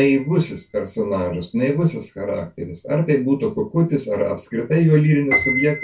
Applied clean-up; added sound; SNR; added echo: none; Piano; 11 dB; reverberation time 0.2 s.